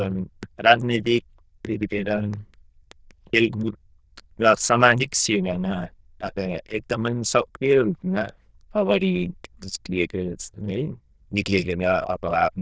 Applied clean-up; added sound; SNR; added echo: neural diffusion model UNIVERSE++.